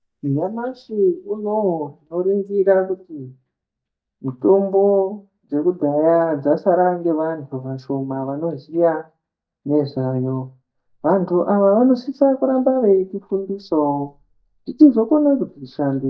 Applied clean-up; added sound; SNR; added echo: neural mask model DeepFilterNet 3.